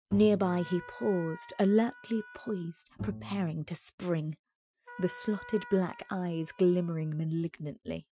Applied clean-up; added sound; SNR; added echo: classical method Wiener filter.